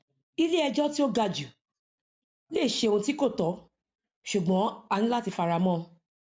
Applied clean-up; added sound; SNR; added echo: none; none; none; none.